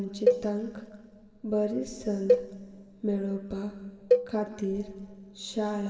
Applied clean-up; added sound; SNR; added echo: none; Cowbell; -2 dB; reverberation time 1.8 s.